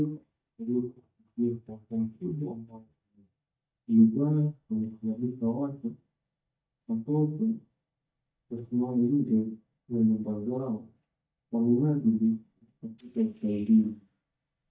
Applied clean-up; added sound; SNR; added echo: neural mask model DeepFilterNet 3.